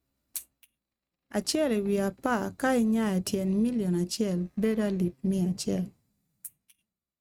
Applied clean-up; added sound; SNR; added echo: neural mask model RNNoise.